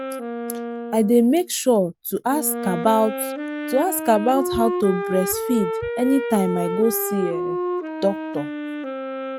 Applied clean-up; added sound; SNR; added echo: none; Wind instrument, woodwind instrument; 5 dB; none.